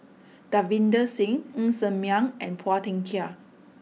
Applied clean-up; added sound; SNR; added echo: none; none; none; none.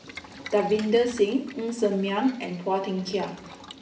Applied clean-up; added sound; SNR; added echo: none; Boiling; 19 dB; reverberation time 0.6 s.